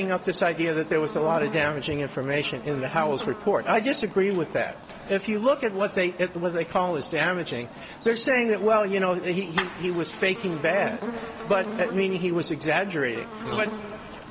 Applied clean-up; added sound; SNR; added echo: none; Buzz; 13 dB; none.